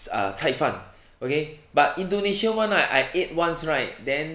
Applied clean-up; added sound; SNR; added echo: none; none; none; none.